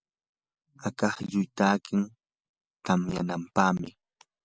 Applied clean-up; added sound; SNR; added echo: none; none; none; none.